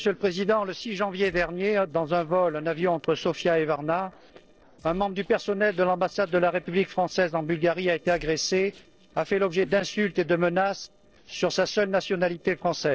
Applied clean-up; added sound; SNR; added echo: neural separator model SepFormer DNS4.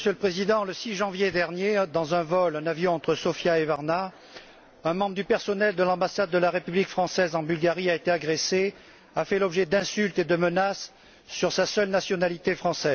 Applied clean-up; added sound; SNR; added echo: none; none; none; none.